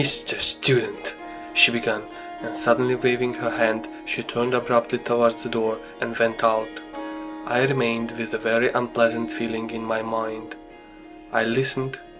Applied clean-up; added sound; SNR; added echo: none; Harp; 13 dB; none.